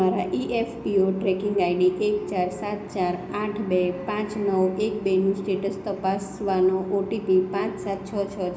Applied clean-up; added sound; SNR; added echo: none; none; none; reverberation time 0.4 s.